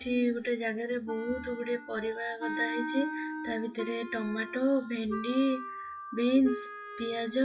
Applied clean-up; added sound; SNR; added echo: classical method WPE with log-MMSE.